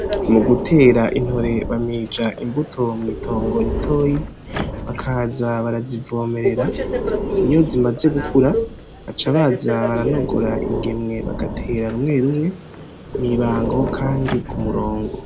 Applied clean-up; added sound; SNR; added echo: none; Breathing + Subway, metro, underground; 5 dB; none.